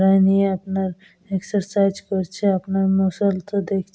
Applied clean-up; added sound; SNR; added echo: none; none; none; none.